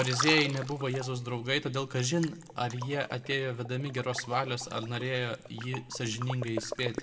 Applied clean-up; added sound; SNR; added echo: none; Liquid; 10 dB; reverberation time 1.1 s.